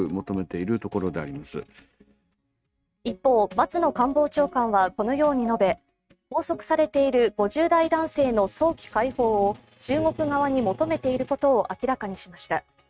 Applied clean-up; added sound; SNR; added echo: neural mask model RNNoise.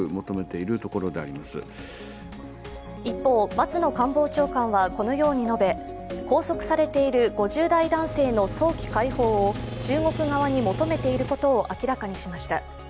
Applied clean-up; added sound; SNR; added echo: none; Engine; 8 dB; none.